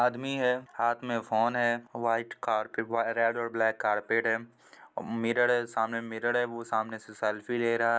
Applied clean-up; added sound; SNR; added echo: none; none; none; none.